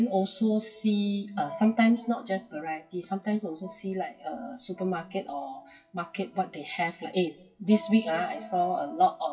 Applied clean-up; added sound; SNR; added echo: classical method WPE with log-MMSE.